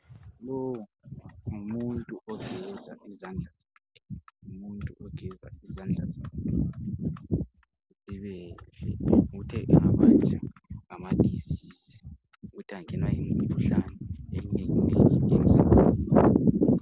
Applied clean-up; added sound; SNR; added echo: none; none; none; none.